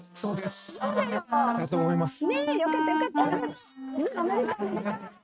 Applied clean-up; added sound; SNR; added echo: neural mask model RNNoise.